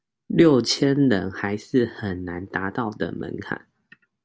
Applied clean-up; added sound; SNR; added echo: none; none; none; none.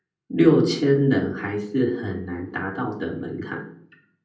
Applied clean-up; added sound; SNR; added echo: none; none; none; reverberation time 0.6 s.